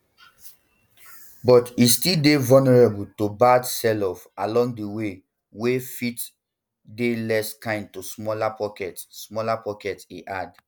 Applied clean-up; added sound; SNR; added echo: none; none; none; none.